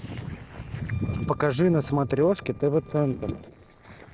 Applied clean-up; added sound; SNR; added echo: neural separator model SepFormer DNS4.